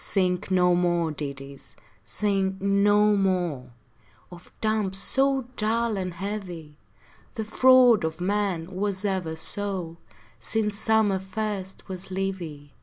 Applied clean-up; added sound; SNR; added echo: none; none; none; none.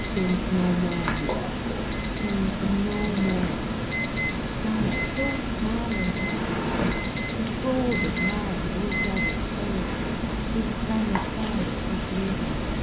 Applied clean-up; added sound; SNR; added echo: none; Alarm; -3 dB; reverberation time 0.5 s.